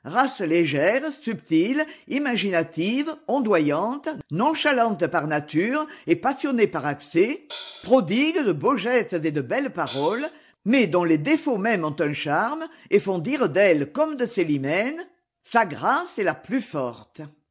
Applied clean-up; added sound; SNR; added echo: none; Hi-hat; 18 dB; none.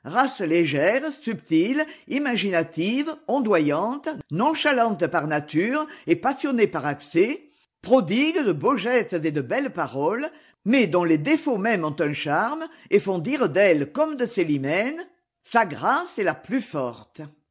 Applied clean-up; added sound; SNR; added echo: none; none; none; none.